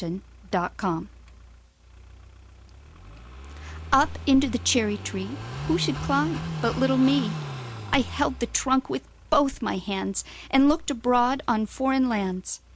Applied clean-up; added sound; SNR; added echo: none; Car passing by / Idling; 11 dB; none.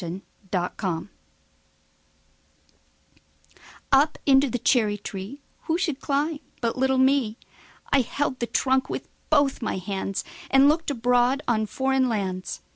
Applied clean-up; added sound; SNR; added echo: none; none; none; none.